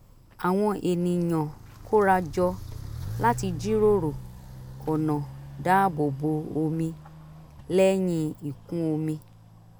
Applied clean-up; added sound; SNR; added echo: none; Walk, footsteps; 13 dB; none.